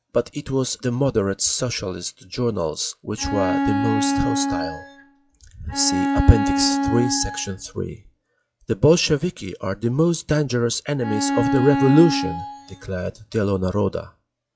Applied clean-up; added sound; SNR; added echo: classical method log-MMSE.